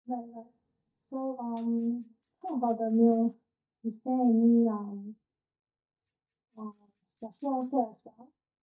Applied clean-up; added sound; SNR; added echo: neural mask model DeepFilterNet 3.